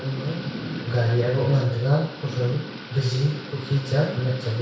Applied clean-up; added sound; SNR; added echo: none; Thunder / Rain; 11 dB; reverberation time 0.6 s.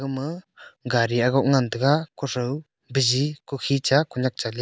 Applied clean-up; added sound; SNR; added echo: none; none; none; none.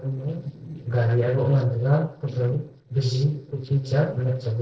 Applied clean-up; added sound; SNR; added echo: neural separator model SepFormer DNS4.